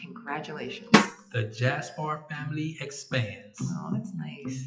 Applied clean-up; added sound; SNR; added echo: classical method WPE with log-MMSE.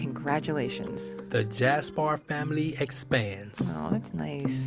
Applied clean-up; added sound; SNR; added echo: none; none; none; none.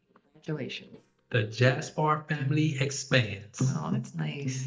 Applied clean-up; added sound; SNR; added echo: neural mask model DeepFilterNet 3.